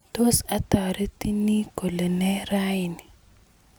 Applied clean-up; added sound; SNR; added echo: none; none; none; none.